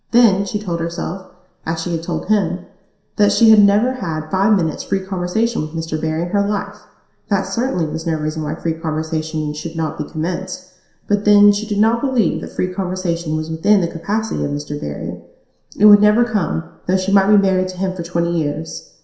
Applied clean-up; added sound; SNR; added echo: none; none; none; reverberation time 0.7 s.